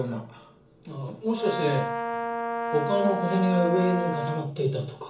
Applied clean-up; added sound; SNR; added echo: none; Brass instrument; 3 dB; reverberation time 0.7 s.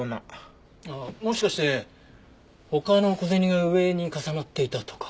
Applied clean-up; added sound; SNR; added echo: none; none; none; none.